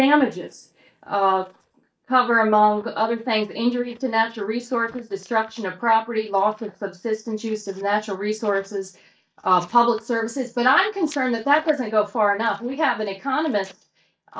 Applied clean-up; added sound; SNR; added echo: neural mask model DeepFilterNet 3.